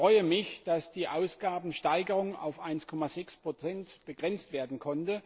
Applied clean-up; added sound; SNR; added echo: neural separator model SepFormer DNS4.